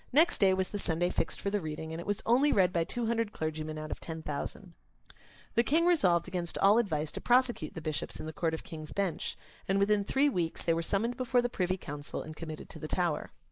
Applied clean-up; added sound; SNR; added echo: neural mask model Resemble Enhance denoiser.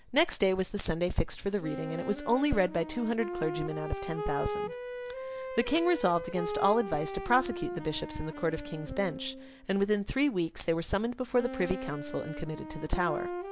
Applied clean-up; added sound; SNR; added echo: none; Wind instrument, woodwind instrument; 9 dB; none.